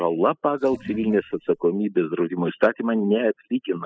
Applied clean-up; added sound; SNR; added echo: classical method spectral subtraction.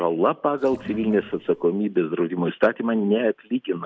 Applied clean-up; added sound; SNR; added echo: none; Sink (filling or washing) / Water; 16 dB; none.